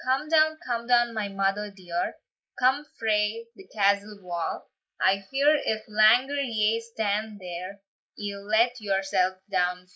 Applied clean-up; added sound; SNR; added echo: neural mask model Resemble Enhance denoiser.